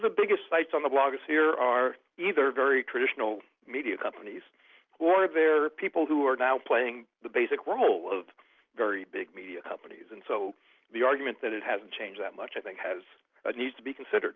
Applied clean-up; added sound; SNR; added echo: none; none; none; none.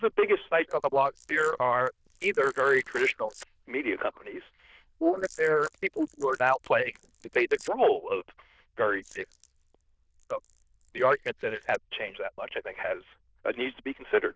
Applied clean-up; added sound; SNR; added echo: neural diffusion model UNIVERSE++.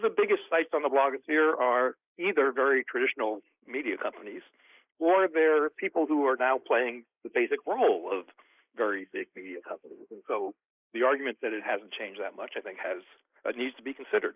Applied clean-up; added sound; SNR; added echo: neural mask model Resemble Enhance denoiser.